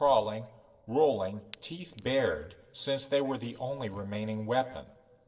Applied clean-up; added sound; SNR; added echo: neural separator model SepFormer DNS4.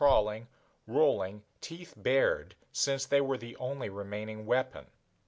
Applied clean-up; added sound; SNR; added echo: none; none; none; none.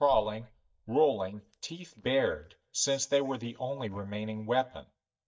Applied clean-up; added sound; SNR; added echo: neural mask model DeepFilterNet 3.